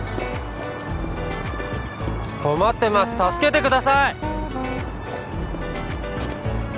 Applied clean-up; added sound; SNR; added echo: none; Wind instrument, woodwind instrument; 7 dB; none.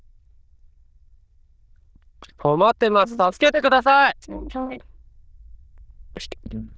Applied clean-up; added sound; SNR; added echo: neural diffusion model UNIVERSE++.